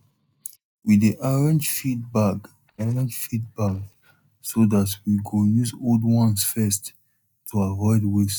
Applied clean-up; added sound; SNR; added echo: neural mask model DeepFilterNet 3.